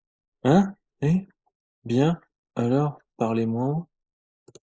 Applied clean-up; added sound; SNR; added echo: neural mask model Resemble Enhance denoiser.